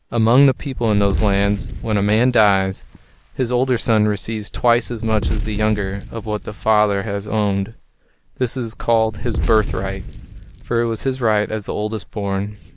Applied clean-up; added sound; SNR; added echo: none; Fire; 8 dB; none.